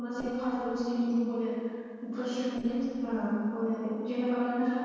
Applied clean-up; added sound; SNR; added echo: neural separator model SepFormer DNS4.